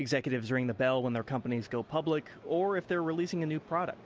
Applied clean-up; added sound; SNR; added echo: none; none; none; none.